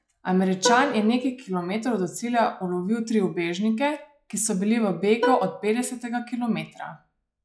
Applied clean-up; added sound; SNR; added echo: classical method log-MMSE.